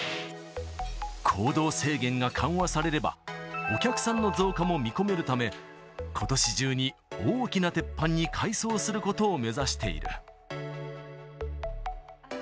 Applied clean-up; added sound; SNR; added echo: none; none; none; none.